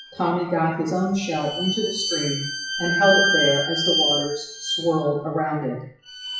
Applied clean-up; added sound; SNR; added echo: classical method WPE with log-MMSE.